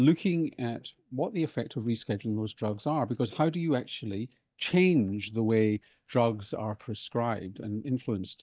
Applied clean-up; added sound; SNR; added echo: neural mask model DeepFilterNet 3.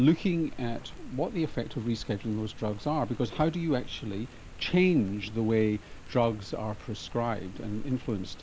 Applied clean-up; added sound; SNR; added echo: none; Rain; 12 dB; none.